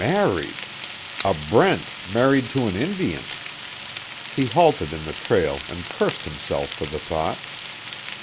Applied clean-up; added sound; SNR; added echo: none; Frying (food); 5 dB; none.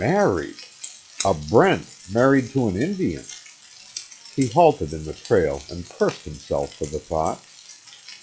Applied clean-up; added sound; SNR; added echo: classical method log-MMSE.